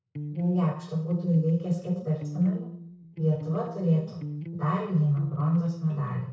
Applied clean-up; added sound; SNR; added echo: neural separator model SepFormer DNS4.